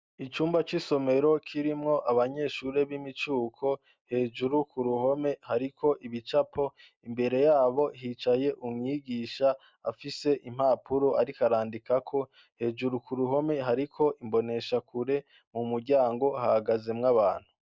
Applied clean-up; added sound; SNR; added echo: none; none; none; none.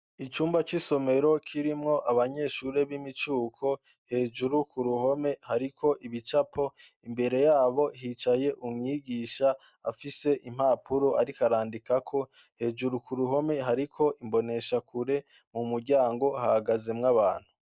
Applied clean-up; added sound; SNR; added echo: neural mask model Resemble Enhance denoiser.